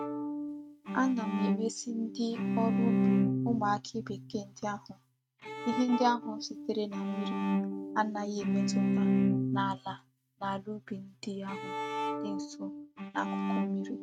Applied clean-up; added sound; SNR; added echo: neural mask model RNNoise.